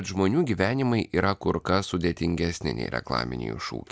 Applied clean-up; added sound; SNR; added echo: none; none; none; none.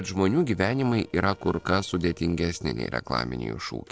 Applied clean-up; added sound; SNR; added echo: neural separator model SepFormer DNS4.